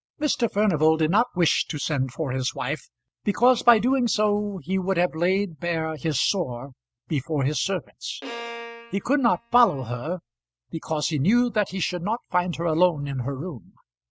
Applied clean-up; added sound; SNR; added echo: neural mask model RNNoise.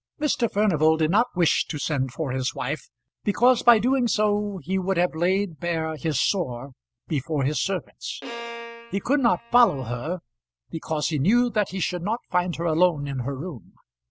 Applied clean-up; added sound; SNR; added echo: none; Bowed string instrument; 15 dB; none.